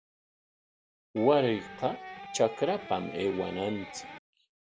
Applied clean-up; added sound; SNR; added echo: none; Electric guitar; 13 dB; none.